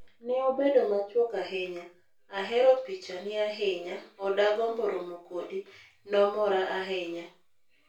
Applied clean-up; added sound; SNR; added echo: none; none; none; reverberation time 0.3 s.